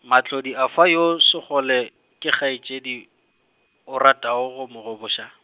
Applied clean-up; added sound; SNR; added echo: none; none; none; none.